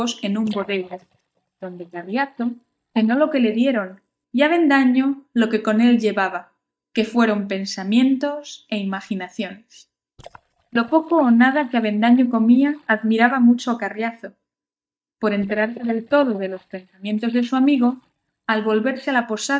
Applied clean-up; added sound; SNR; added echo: neural mask model DeepFilterNet 3.